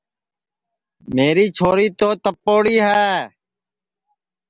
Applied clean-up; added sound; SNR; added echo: none; none; none; none.